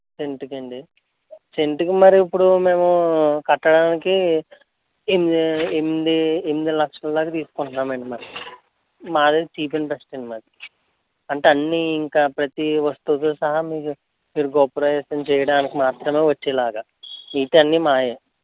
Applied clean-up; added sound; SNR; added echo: none; none; none; none.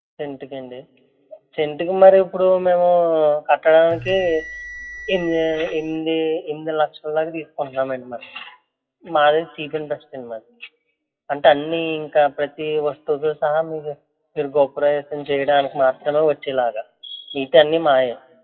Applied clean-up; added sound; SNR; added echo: classical method WPE with log-MMSE.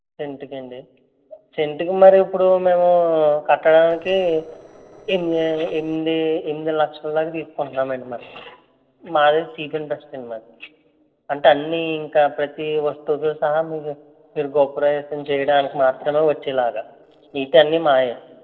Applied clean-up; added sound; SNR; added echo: neural separator model SepFormer DNS4.